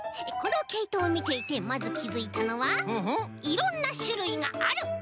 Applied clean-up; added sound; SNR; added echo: none; none; none; none.